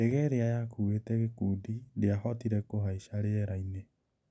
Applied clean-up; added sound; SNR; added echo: none; none; none; none.